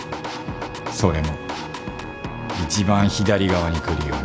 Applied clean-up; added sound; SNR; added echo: none; none; none; none.